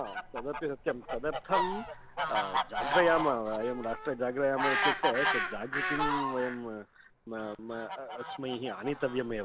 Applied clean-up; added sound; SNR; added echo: none; Fowl; 1 dB; none.